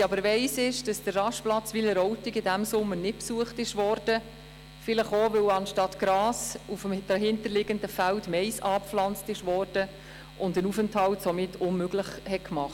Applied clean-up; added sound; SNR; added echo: none; none; none; none.